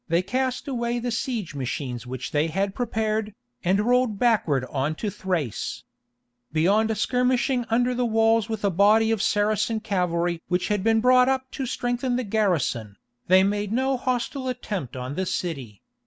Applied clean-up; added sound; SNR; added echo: none; none; none; none.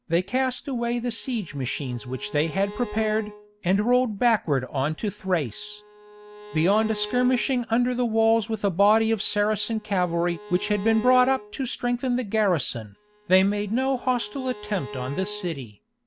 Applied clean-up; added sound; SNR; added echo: none; Bowed string instrument; 18 dB; none.